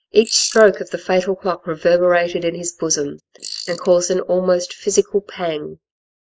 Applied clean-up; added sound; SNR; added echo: neural mask model Resemble Enhance denoiser.